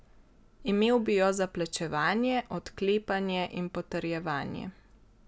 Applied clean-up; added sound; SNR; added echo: none; none; none; none.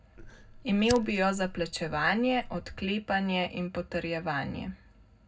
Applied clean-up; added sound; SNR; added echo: none; Fire; 13 dB; reverberation time 0.3 s.